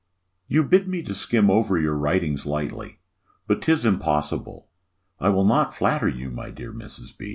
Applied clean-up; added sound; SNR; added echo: none; none; none; none.